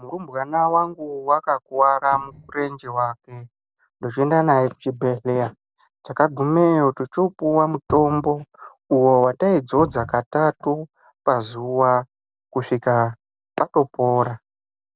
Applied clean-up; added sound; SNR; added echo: neural separator model SepFormer DNS4.